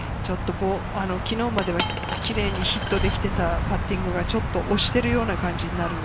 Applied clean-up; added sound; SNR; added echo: none; Coin (dropping); 10 dB; none.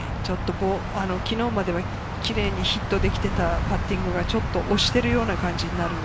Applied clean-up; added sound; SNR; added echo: none; none; none; none.